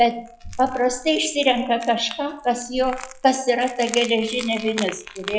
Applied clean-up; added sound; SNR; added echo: classical method log-MMSE.